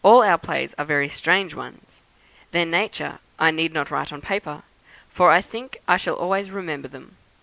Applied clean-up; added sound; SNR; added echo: none; none; none; none.